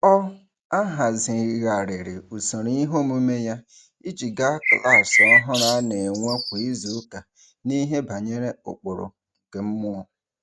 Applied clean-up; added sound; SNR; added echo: none; Bird; -4 dB; none.